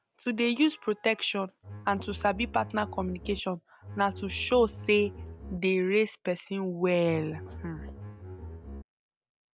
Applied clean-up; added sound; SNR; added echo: none; Bowed string instrument; 12 dB; none.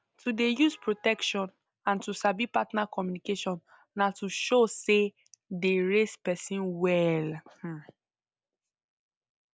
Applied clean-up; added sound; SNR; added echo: none; none; none; none.